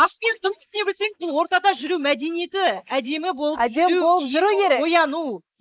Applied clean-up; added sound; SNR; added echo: neural mask model Resemble Enhance denoiser.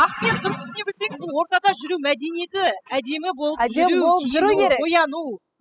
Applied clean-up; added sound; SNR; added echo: classical method spectral subtraction.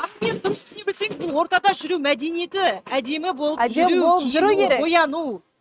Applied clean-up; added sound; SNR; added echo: neural mask model RNNoise.